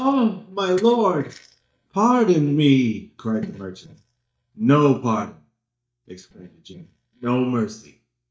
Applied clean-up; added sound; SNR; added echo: neural mask model DeepFilterNet 3.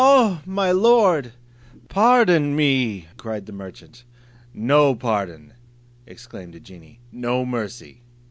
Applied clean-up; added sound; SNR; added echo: none; none; none; none.